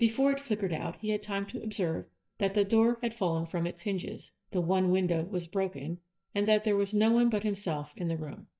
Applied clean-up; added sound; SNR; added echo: neural mask model DeepFilterNet 3.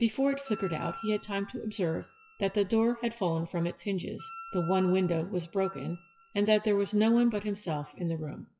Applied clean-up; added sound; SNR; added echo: classical method WPE with log-MMSE.